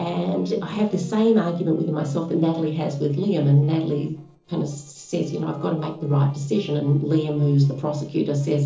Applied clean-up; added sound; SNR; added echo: neural separator model SepFormer DNS4.